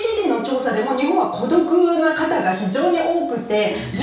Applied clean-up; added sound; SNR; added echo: none; none; none; reverberation time 0.6 s.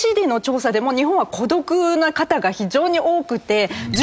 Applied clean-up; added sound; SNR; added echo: none; none; none; none.